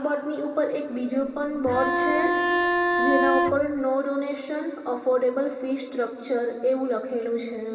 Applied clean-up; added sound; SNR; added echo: none; Bowed string instrument; -2 dB; reverberation time 2.4 s.